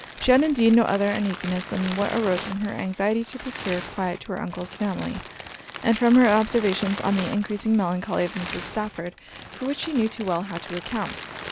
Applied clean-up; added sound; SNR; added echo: none; Crumpling, crinkling; 12 dB; none.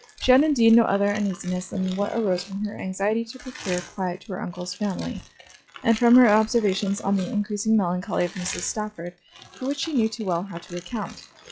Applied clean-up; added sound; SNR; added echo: classical method log-MMSE.